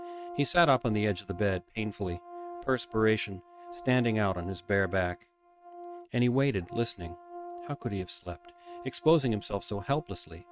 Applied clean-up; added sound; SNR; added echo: neural mask model RNNoise.